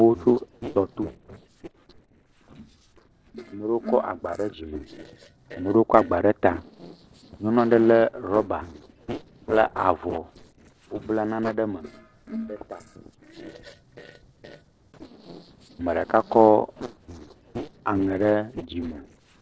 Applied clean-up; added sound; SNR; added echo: neural separator model SepFormer DNS4.